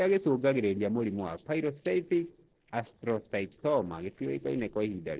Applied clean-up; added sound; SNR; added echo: neural separator model SepFormer DNS4.